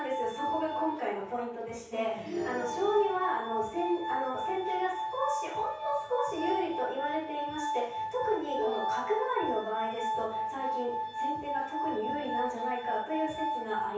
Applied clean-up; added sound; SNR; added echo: none; Glass; 2 dB; reverberation time 0.6 s.